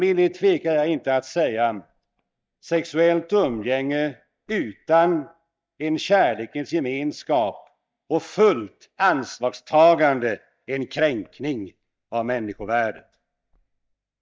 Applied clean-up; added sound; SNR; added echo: neural mask model DeepFilterNet 3.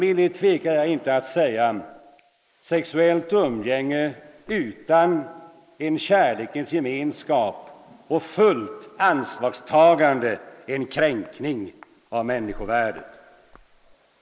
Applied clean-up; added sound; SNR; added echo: neural mask model Resemble Enhance denoiser.